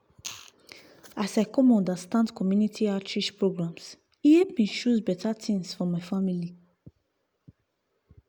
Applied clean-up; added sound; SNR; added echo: none; none; none; none.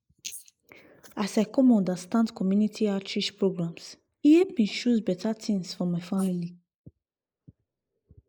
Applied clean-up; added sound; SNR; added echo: neural mask model Resemble Enhance denoiser.